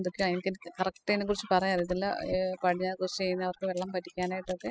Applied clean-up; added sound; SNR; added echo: classical method spectral subtraction.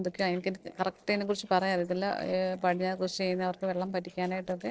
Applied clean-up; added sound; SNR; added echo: neural separator model SepFormer DNS4.